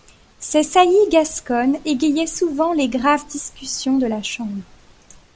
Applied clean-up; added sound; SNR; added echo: none; none; none; none.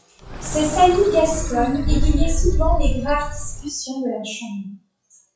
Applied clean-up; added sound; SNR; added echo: classical method WPE with log-MMSE.